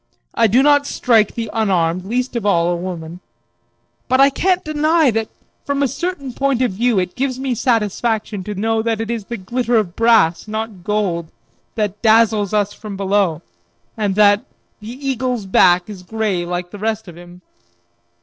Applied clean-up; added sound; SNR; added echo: neural separator model SepFormer DNS4.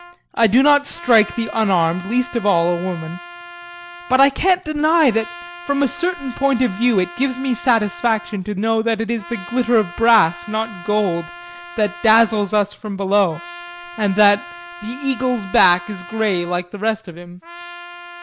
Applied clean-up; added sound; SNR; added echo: none; Trumpet; 17 dB; none.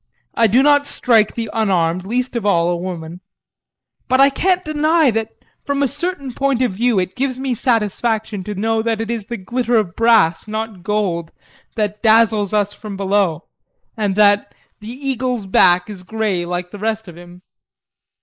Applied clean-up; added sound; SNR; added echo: neural mask model Resemble Enhance denoiser.